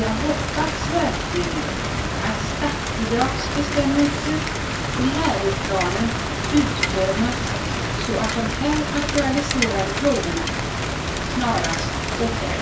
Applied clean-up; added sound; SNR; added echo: none; Rain; -1 dB; reverberation time 0.3 s.